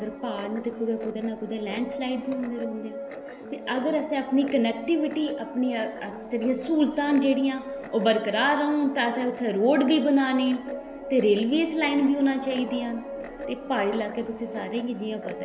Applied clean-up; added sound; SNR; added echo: none; Guitar; 12 dB; none.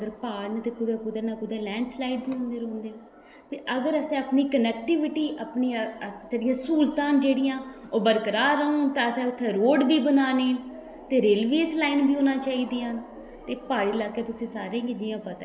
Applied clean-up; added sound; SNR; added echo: none; none; none; none.